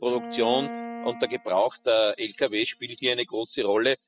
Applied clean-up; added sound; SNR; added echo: classical method spectral subtraction.